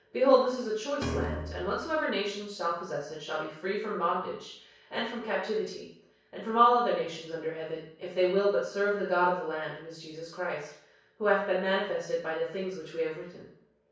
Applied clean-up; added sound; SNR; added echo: none; Piano; 7 dB; reverberation time 0.6 s.